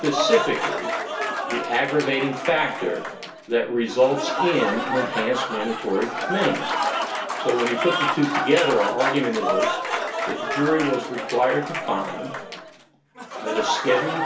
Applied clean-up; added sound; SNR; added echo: none; Applause / Crowd; 3 dB; reverberation time 0.2 s.